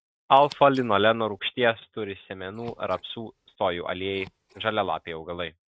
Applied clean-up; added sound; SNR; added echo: neural mask model RNNoise.